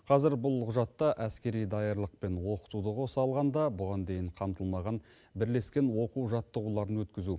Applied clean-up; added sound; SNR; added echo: none; none; none; none.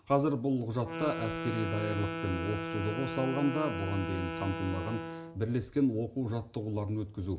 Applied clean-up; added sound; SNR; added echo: none; Wind instrument, woodwind instrument; 7 dB; reverberation time 0.4 s.